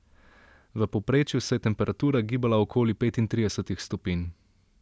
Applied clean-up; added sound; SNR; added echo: none; none; none; none.